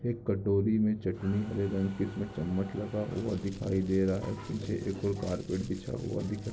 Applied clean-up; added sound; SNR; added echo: none; Crumpling, crinkling + Mechanisms; 19 dB; none.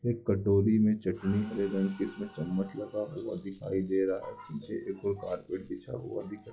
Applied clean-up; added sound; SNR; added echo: classical method log-MMSE.